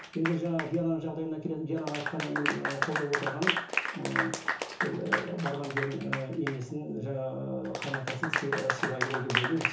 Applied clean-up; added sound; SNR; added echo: none; Applause / Clapping; 1 dB; reverberation time 0.6 s.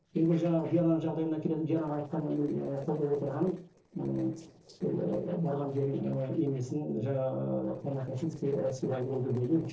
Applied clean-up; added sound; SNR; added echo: neural separator model SepFormer DNS4.